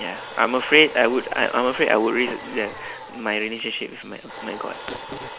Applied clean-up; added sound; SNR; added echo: none; Domestic sounds, home sounds; 15 dB; none.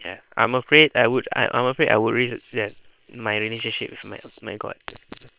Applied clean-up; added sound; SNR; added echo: neural separator model SepFormer WHAM!.